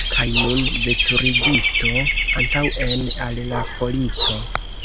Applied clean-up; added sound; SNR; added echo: none; Bird / Dog; -4 dB; none.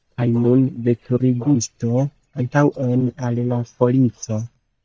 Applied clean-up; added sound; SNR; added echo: neural mask model DeepFilterNet 3.